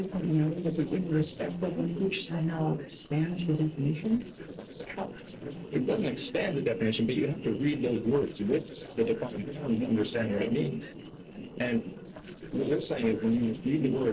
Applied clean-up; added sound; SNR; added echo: neural separator model SepFormer DNS4.